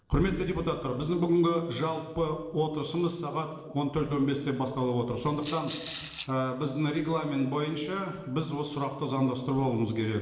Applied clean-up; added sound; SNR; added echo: neural separator model SepFormer DNS4.